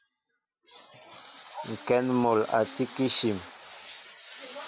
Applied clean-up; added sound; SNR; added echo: none; none; none; none.